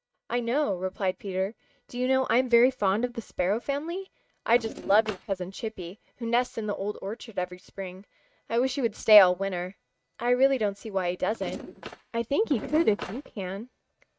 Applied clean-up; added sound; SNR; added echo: neural mask model RNNoise.